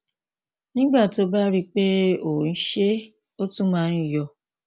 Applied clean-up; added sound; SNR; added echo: none; none; none; none.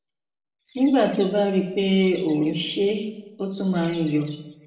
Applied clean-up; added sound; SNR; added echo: neural separator model SepFormer DNS4.